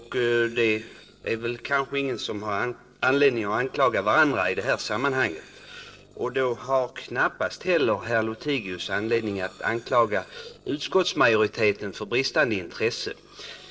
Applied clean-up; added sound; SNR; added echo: neural separator model SepFormer DNS4.